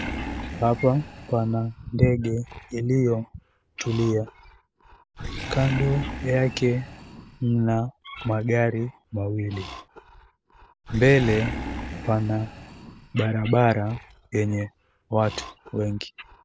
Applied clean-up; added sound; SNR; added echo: none; Animal; 12 dB; none.